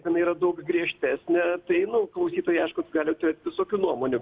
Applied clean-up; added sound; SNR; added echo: none; none; none; none.